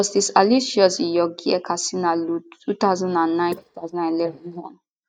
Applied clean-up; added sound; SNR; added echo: neural mask model DeepFilterNet 3.